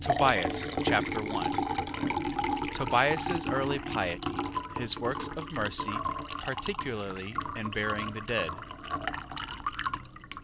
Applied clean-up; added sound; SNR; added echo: none; Liquid; 0 dB; none.